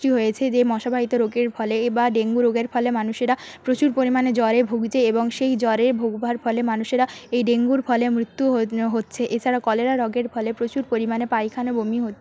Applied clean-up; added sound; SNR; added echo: none; none; none; none.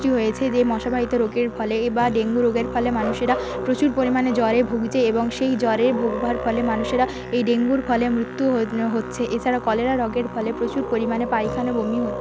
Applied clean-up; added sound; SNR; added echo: none; Musical instrument; 9 dB; none.